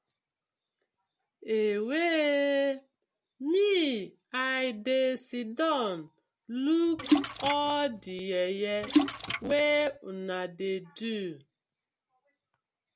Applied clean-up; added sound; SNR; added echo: none; Splash, splatter; 0 dB; none.